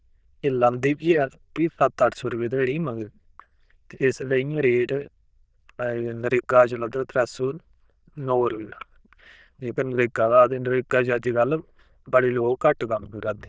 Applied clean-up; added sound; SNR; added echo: neural diffusion model UNIVERSE++.